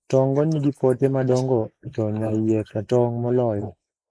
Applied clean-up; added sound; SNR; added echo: neural mask model Resemble Enhance denoiser.